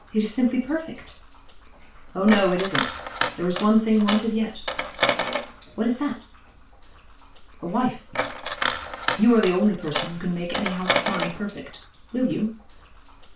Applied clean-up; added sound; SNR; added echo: none; Coin (dropping); 6 dB; reverberation time 0.3 s.